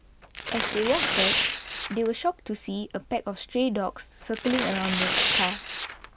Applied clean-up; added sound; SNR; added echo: none; Tearing; 1 dB; none.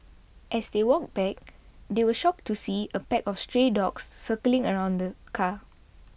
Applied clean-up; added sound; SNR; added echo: none; none; none; none.